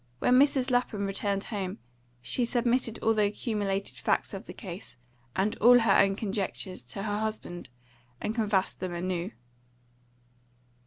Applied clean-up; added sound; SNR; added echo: none; none; none; none.